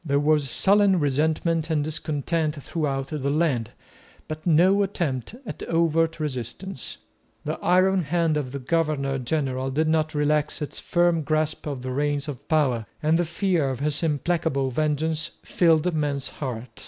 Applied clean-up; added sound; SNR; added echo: none; none; none; none.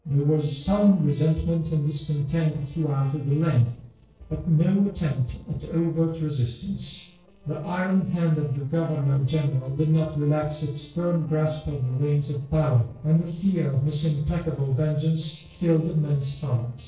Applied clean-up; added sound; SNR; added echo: neural separator model SepFormer DNS4.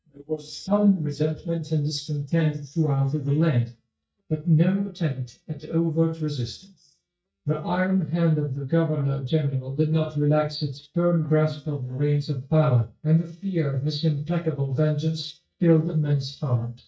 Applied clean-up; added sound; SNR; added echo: neural mask model DeepFilterNet 3.